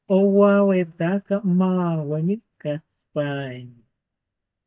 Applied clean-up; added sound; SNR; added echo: neural mask model DeepFilterNet 3.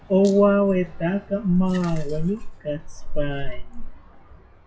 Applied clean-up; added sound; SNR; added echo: classical method WPE with log-MMSE.